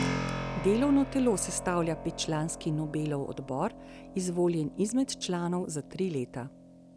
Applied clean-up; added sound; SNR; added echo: none; Keyboard (musical); 9 dB; none.